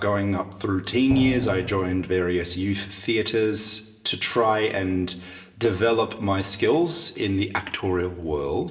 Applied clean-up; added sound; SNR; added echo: none; Drum; 7 dB; reverberation time 0.8 s.